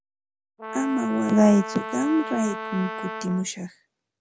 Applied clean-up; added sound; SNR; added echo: none; Brass instrument; 9 dB; none.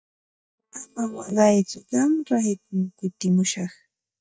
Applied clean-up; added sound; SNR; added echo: neural mask model DeepFilterNet 3.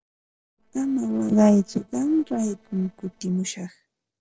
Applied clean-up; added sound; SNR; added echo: neural separator model SepFormer DNS4.